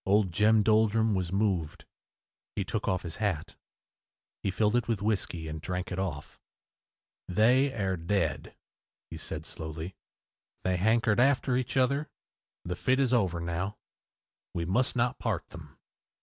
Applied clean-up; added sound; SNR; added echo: none; none; none; none.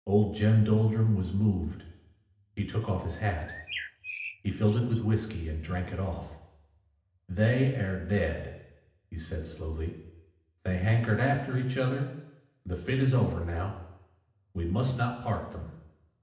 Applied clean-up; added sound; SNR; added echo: none; Bird; 11 dB; reverberation time 0.8 s.